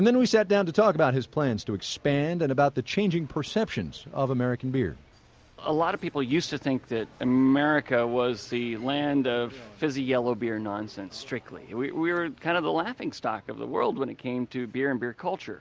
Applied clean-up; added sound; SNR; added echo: none; none; none; none.